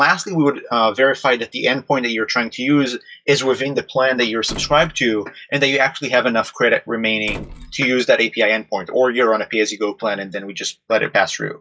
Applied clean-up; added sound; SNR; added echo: classical method log-MMSE.